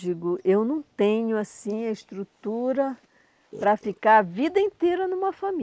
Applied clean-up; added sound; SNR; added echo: neural mask model Resemble Enhance denoiser.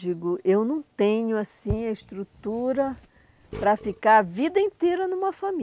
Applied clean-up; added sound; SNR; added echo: none; Burping, eructation; 19 dB; none.